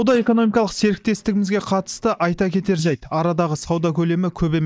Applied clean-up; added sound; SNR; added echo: neural mask model DeepFilterNet 3.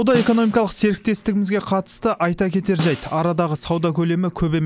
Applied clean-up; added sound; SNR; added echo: none; Snare drum; 14 dB; none.